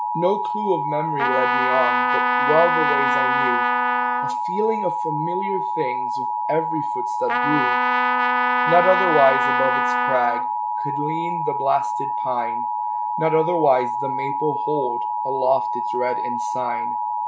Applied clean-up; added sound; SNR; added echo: none; Trumpet + Alarm; -3 dB; none.